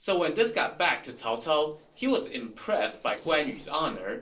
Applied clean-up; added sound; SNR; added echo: neural separator model SepFormer DNS4.